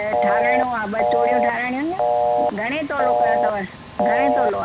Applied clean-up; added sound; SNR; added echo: none; Telephone; -4 dB; none.